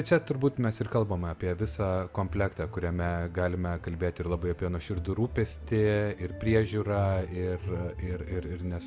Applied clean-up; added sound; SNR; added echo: none; none; none; none.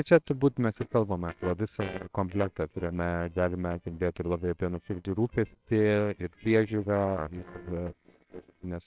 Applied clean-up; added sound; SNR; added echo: neural separator model SepFormer WHAMR!.